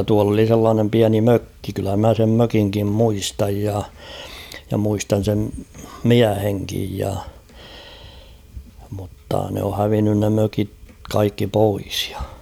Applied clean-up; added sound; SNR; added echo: none; none; none; none.